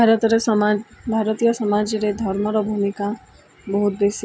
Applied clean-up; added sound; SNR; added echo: none; none; none; none.